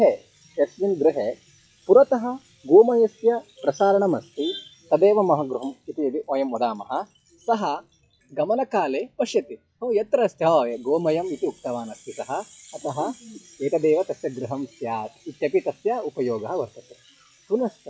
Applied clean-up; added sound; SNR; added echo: classical method log-MMSE.